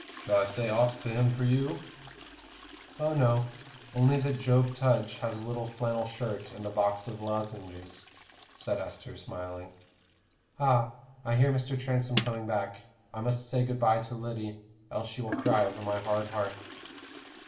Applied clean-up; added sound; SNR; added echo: none; Toilet flush; 15 dB; reverberation time 0.7 s.